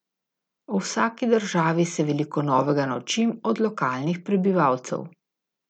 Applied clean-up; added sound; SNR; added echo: none; none; none; none.